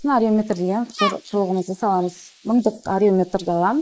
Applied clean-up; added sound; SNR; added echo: neural mask model Resemble Enhance denoiser.